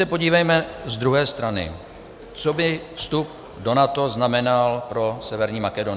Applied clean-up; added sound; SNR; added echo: none; none; none; none.